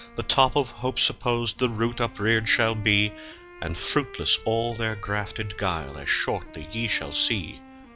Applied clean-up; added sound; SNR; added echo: none; Wind instrument, woodwind instrument; 19 dB; none.